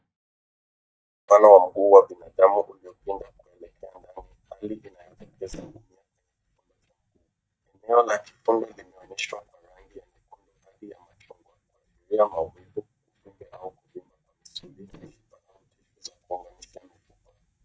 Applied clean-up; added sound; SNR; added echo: neural mask model DeepFilterNet 3.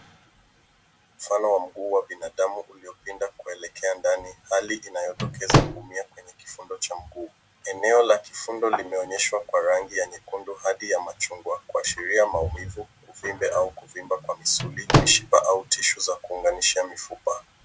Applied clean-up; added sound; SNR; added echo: none; Slam / Microwave oven; -4 dB; none.